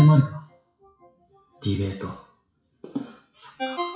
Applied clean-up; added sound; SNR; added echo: classical method WPE with log-MMSE.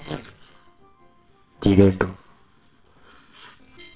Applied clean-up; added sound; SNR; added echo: neural separator model SepFormer WHAMR!.